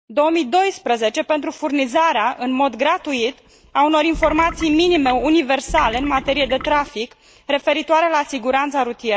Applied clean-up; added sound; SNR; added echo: neural mask model DeepFilterNet 3.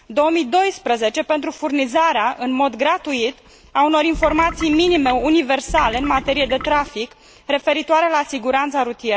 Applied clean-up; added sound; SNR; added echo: none; Trickle, dribble / Water tap, faucet; 11 dB; none.